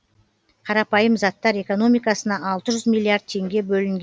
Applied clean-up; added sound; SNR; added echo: none; none; none; none.